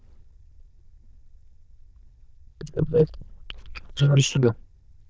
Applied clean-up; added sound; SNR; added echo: neural diffusion model UNIVERSE++.